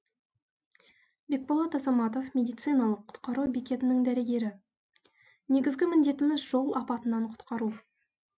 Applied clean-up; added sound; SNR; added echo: none; none; none; none.